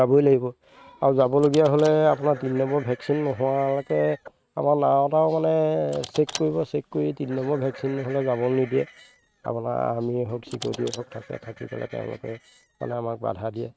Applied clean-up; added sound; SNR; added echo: neural mask model RNNoise.